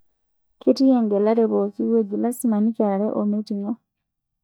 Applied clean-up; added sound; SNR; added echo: neural mask model DeepFilterNet 3.